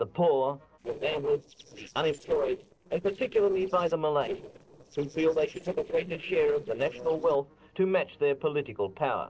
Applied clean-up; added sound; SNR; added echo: neural separator model SepFormer DNS4.